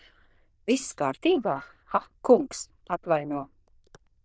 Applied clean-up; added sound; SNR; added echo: neural diffusion model UNIVERSE++.